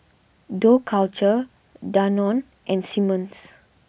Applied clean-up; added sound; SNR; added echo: none; none; none; none.